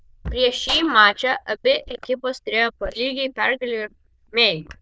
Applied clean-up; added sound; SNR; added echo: neural diffusion model UNIVERSE++.